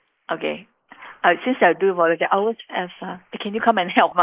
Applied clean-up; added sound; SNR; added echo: neural mask model Resemble Enhance denoiser.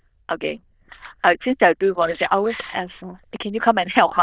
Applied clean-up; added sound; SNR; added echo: neural diffusion model UNIVERSE++.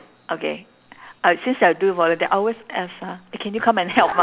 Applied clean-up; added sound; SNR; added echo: none; none; none; none.